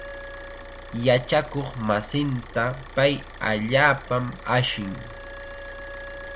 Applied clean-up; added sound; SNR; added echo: none; Idling / Car + Wind instrument, woodwind instrument; 13 dB; none.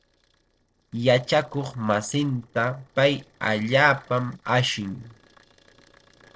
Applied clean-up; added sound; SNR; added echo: neural separator model SepFormer DNS4.